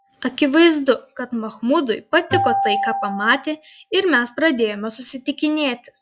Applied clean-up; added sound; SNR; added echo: classical method log-MMSE.